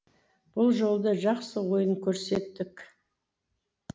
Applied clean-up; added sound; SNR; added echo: none; none; none; none.